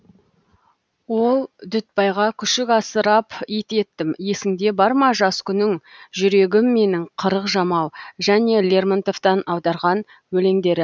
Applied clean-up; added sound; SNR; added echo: none; none; none; none.